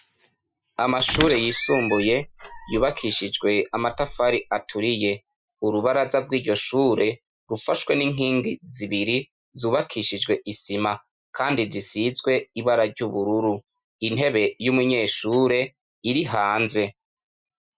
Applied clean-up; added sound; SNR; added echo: classical method Wiener filter.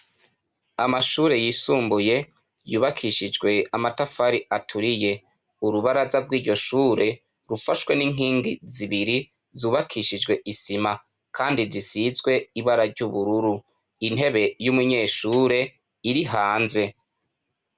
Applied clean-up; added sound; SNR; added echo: none; none; none; none.